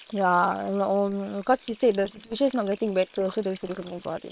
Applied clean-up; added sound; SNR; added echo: neural separator model SepFormer WHAM!.